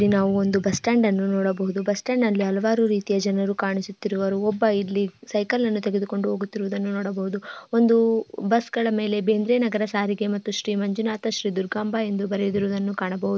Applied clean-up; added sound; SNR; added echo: none; none; none; none.